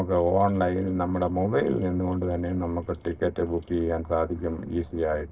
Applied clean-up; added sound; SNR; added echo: neural separator model SepFormer DNS4.